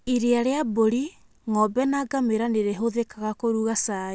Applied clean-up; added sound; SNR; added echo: none; none; none; none.